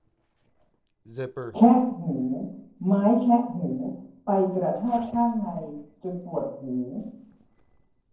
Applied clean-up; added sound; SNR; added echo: neural separator model SepFormer DNS4.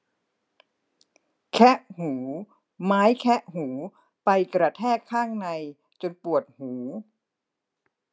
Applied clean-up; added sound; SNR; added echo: none; none; none; none.